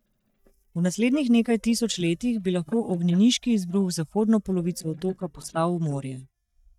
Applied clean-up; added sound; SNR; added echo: neural mask model DeepFilterNet 3.